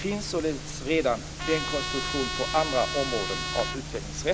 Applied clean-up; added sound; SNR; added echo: none; Trumpet; 5 dB; none.